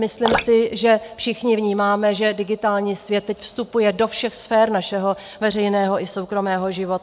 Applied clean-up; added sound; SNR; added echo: none; Drip; 8 dB; none.